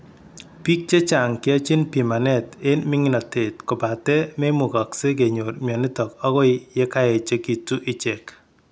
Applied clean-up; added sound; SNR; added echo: none; none; none; none.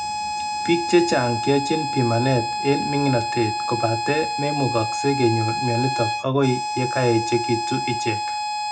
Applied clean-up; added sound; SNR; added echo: none; Harmonica; 3 dB; reverberation time 0.2 s.